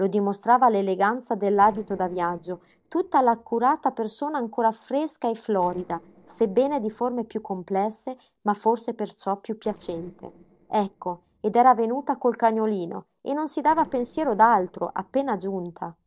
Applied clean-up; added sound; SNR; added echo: neural separator model SepFormer DNS4.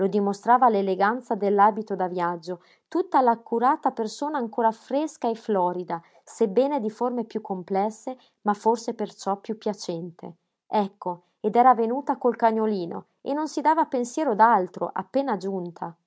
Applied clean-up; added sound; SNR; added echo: none; none; none; none.